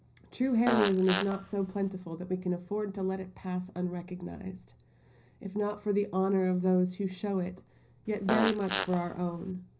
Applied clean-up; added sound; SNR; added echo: none; Fart; 3 dB; reverberation time 0.5 s.